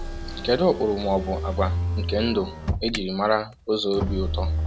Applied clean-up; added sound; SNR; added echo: none; Motor vehicle (road); 3 dB; none.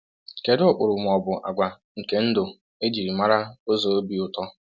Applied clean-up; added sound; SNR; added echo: none; none; none; none.